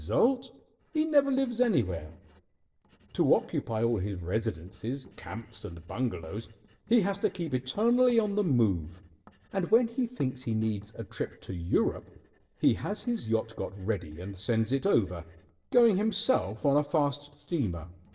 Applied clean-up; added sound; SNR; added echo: neural separator model SepFormer DNS4.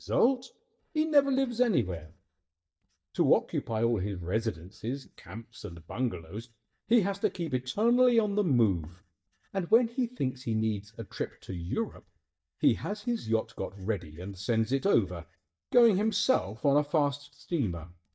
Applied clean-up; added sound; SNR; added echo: neural mask model DeepFilterNet 3.